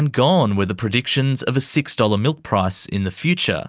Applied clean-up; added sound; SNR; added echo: none; none; none; none.